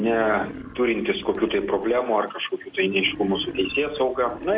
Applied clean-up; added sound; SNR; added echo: none; Wild animals; 15 dB; none.